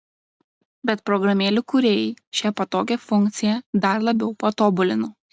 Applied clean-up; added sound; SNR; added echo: none; none; none; none.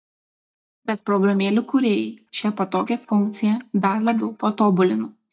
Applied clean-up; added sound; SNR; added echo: neural mask model DeepFilterNet 3.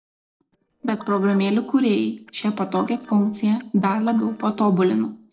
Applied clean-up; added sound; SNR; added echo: neural separator model SepFormer DNS4.